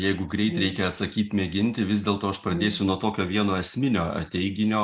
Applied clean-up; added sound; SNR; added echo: none; Brass instrument; 9 dB; none.